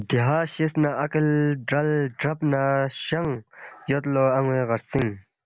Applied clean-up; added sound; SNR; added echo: none; none; none; none.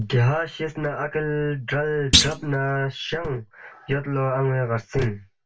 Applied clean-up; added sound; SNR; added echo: none; Thump, thud; -1 dB; reverberation time 0.1 s.